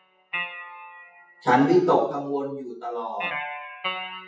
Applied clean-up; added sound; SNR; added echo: classical method WPE with log-MMSE.